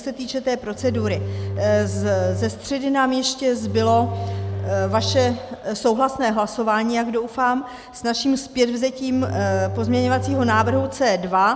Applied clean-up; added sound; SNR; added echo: none; Bowed string instrument; 6 dB; none.